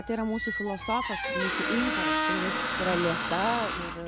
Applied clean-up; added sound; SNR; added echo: none; Squeak; -1 dB; none.